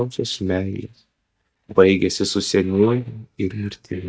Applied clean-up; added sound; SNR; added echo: neural mask model DeepFilterNet 3.